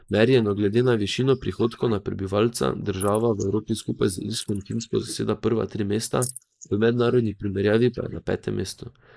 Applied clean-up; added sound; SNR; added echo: neural mask model Resemble Enhance denoiser.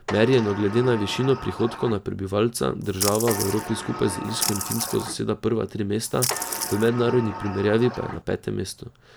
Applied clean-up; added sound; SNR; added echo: none; Sliding door + Splash, splatter; 8 dB; none.